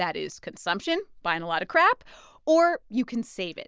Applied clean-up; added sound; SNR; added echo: none; none; none; none.